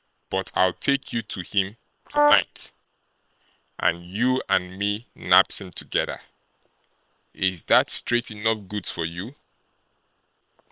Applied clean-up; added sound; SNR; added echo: neural separator model SepFormer WHAM!.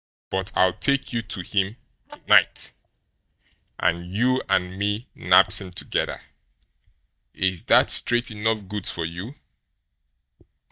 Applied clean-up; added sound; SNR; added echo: neural mask model DeepFilterNet 3.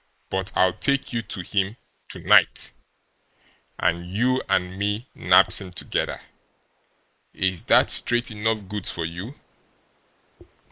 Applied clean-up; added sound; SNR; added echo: neural mask model Resemble Enhance denoiser.